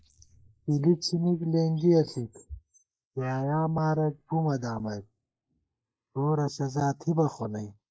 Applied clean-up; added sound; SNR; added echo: neural mask model Resemble Enhance denoiser.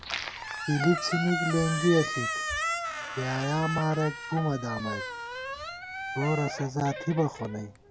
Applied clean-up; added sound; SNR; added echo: none; Squeak; 5 dB; none.